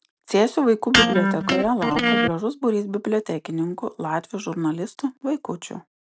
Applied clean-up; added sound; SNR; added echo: neural mask model RNNoise.